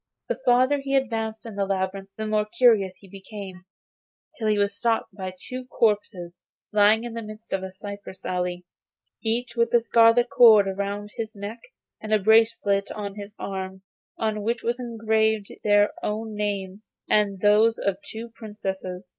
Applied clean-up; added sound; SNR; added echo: neural mask model Resemble Enhance denoiser.